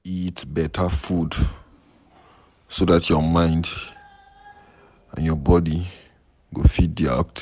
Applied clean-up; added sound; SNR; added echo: none; none; none; none.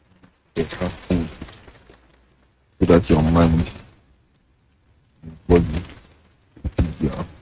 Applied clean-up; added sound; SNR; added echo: neural mask model RNNoise.